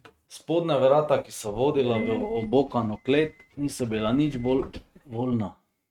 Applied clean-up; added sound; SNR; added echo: neural mask model RNNoise.